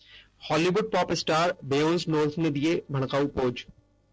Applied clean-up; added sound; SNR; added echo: neural separator model SepFormer DNS4.